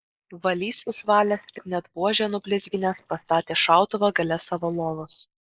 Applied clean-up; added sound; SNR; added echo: neural mask model Resemble Enhance denoiser.